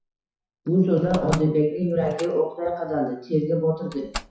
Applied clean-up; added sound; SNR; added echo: classical method WPE with log-MMSE.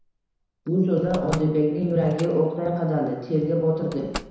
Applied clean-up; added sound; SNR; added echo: none; Slam; 17 dB; reverberation time 1.0 s.